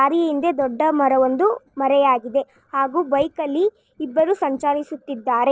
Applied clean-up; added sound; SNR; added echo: neural separator model SepFormer DNS4.